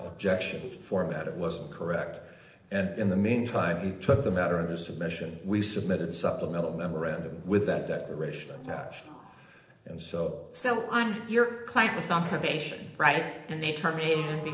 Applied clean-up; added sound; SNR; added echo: neural separator model SepFormer DNS4.